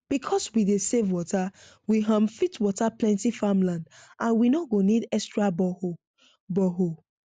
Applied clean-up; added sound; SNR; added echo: none; none; none; none.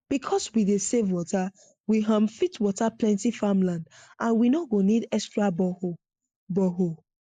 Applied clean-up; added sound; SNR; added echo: neural mask model Resemble Enhance denoiser.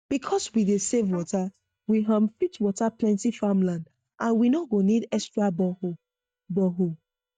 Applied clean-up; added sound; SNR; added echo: neural mask model DeepFilterNet 3.